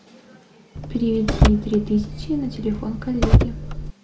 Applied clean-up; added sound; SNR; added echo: none; Car; -3 dB; none.